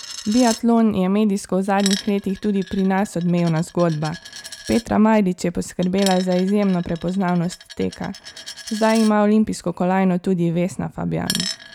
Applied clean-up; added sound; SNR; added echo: none; Coin (dropping); 15 dB; none.